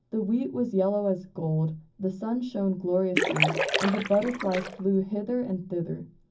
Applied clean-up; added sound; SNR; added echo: none; Splash, splatter; 1 dB; reverberation time 0.4 s.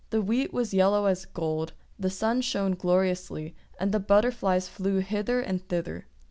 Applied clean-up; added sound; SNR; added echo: none; none; none; none.